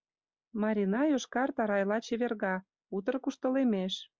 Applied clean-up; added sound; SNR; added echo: none; none; none; none.